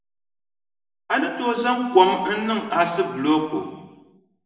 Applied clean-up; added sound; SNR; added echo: none; none; none; reverberation time 1.2 s.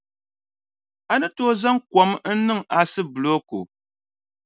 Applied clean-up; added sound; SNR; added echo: none; none; none; none.